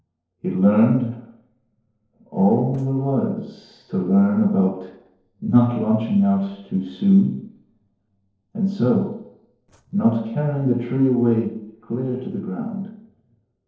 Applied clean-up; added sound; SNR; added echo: neural separator model SepFormer DNS4.